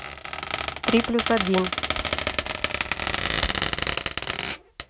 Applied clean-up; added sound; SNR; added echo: none; Squeak; -2 dB; none.